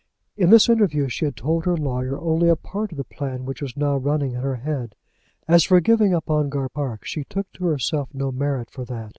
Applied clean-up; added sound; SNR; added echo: none; none; none; none.